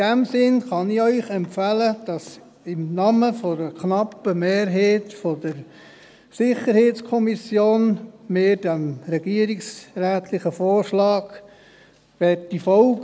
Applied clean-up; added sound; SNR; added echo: none; none; none; none.